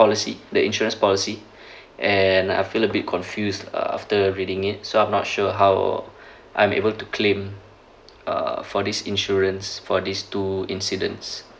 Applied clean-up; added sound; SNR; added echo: none; none; none; none.